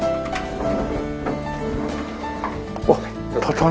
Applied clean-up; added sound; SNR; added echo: none; none; none; none.